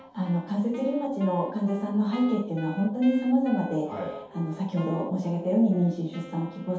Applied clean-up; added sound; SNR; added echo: none; Wind instrument, woodwind instrument; 18 dB; reverberation time 0.8 s.